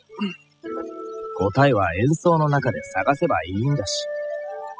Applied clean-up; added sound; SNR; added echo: classical method spectral subtraction.